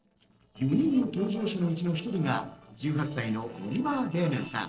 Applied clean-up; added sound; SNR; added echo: neural separator model SepFormer DNS4.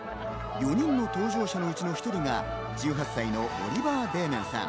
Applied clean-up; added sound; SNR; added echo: none; none; none; none.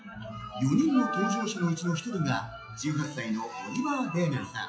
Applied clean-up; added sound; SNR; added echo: classical method WPE with log-MMSE.